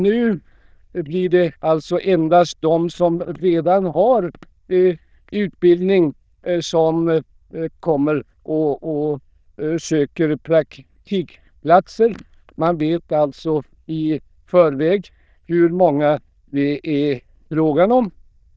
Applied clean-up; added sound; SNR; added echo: neural diffusion model UNIVERSE++.